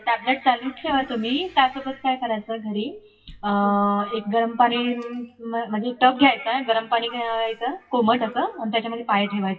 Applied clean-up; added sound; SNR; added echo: classical method WPE with log-MMSE.